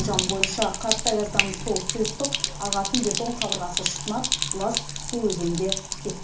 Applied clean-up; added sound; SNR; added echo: none; Sink (filling or washing); 0 dB; reverberation time 0.4 s.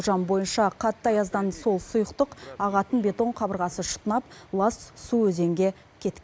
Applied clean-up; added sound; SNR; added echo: none; none; none; none.